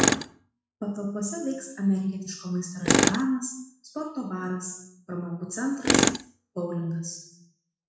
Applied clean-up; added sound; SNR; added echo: classical method WPE with log-MMSE.